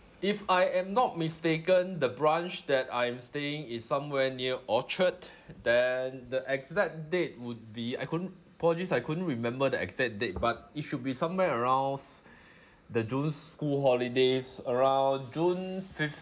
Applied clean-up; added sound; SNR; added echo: none; none; none; none.